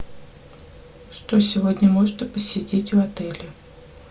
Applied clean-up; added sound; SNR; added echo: none; none; none; none.